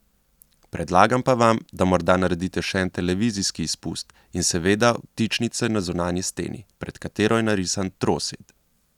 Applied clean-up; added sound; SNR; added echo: none; none; none; none.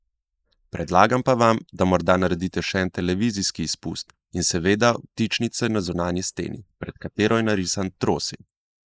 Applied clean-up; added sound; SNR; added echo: neural mask model Resemble Enhance denoiser.